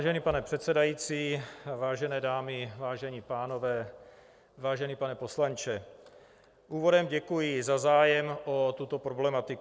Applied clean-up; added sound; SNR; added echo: none; none; none; none.